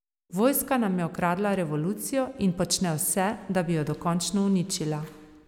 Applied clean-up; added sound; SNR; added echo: none; none; none; none.